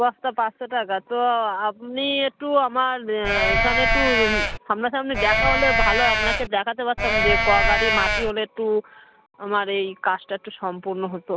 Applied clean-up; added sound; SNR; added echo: none; Livestock, farm animals, working animals; -4 dB; none.